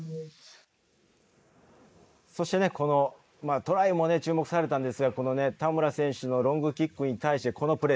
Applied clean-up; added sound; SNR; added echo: neural mask model Resemble Enhance denoiser.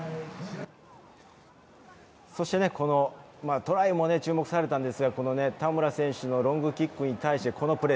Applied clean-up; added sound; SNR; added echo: none; none; none; none.